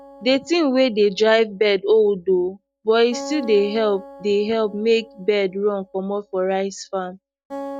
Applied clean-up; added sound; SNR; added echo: none; Acoustic guitar; 18 dB; none.